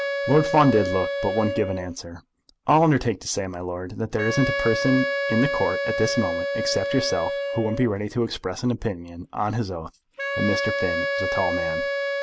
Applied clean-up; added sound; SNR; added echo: none; Wind instrument, woodwind instrument; 3 dB; none.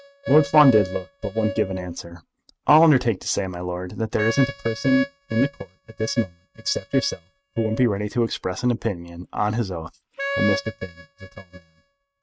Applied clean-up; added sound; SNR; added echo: neural mask model RNNoise.